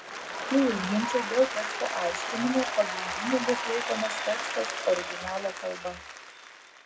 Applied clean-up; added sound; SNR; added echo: none; Applause; 4 dB; reverberation time 0.3 s.